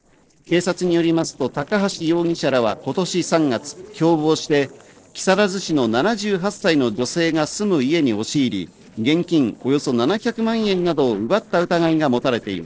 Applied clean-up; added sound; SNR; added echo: neural separator model SepFormer DNS4.